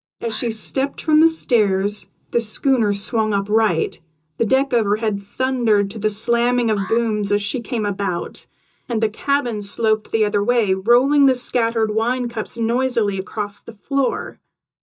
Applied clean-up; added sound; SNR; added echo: neural mask model DeepFilterNet 3.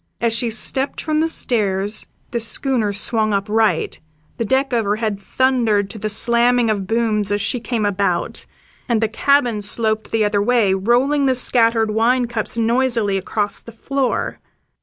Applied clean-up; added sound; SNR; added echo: none; none; none; none.